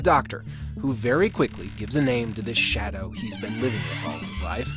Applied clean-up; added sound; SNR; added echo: none; Squeak; 16 dB; none.